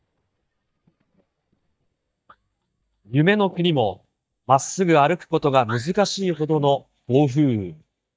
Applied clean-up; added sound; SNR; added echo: neural mask model DeepFilterNet 3.